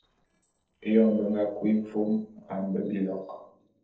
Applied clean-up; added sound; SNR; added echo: neural separator model SepFormer DNS4.